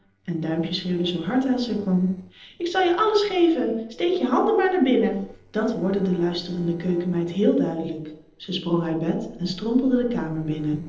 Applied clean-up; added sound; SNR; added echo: neural separator model SepFormer DNS4.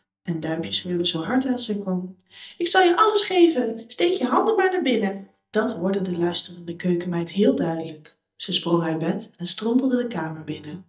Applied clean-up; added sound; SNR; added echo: neural mask model DeepFilterNet 3.